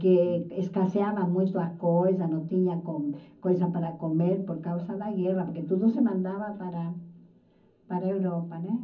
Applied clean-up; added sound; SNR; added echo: none; none; none; reverberation time 0.4 s.